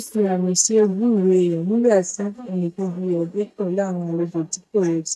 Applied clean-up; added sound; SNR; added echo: neural mask model DeepFilterNet 3.